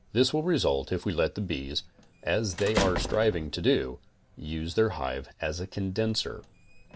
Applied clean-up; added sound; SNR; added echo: none; Squeak / Slam / Human group actions; 11 dB; none.